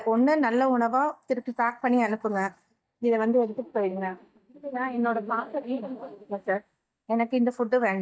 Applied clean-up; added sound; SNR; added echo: neural mask model DeepFilterNet 3.